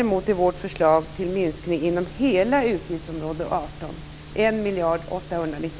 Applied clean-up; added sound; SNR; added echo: none; none; none; none.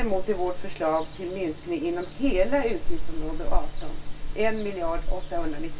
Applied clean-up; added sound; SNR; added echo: none; Ocean; -4 dB; reverberation time 0.2 s.